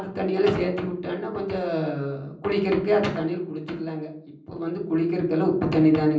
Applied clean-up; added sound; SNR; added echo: none; none; none; reverberation time 0.6 s.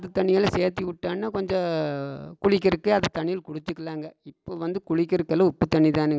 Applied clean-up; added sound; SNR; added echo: none; none; none; none.